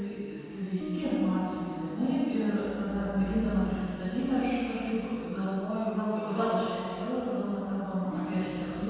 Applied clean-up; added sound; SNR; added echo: none; Guitar; 14 dB; reverberation time 2.1 s.